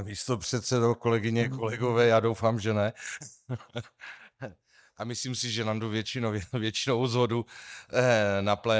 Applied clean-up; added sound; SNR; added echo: neural mask model DeepFilterNet 3.